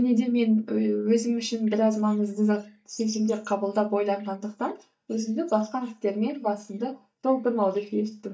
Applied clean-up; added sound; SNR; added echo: neural mask model DeepFilterNet 3.